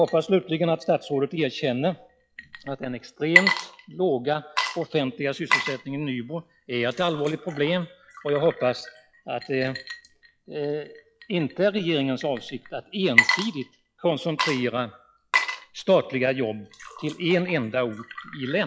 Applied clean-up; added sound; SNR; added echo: classical method log-MMSE.